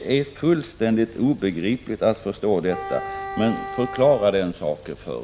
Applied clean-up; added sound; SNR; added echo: none; Wind instrument, woodwind instrument; 11 dB; none.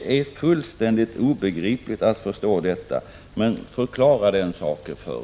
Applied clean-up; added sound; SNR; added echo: none; none; none; none.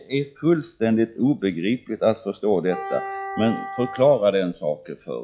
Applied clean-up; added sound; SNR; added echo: classical method log-MMSE.